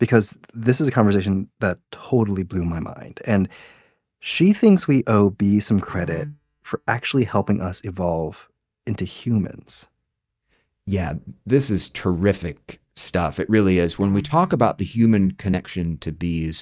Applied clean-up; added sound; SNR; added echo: neural mask model DeepFilterNet 3.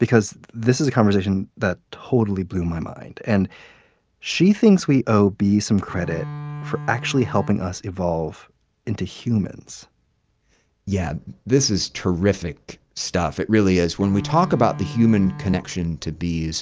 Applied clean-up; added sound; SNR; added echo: none; Bowed string instrument; 12 dB; none.